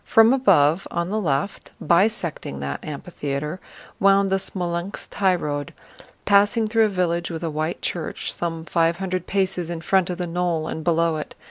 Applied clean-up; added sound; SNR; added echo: none; none; none; none.